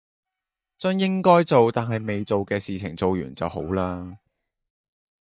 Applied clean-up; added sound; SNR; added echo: neural mask model DeepFilterNet 3.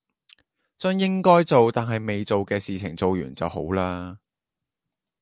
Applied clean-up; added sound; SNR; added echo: none; none; none; none.